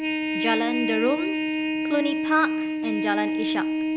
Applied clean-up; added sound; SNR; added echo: none; Trumpet; -2 dB; none.